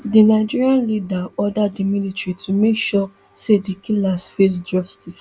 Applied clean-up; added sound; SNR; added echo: none; none; none; none.